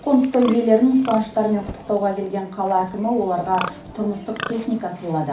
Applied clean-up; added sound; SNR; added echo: none; Livestock, farm animals, working animals; 15 dB; reverberation time 0.4 s.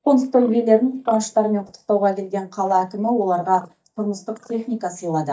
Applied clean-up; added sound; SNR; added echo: neural mask model DeepFilterNet 3.